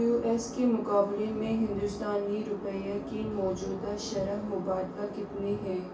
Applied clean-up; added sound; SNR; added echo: none; none; none; reverberation time 0.3 s.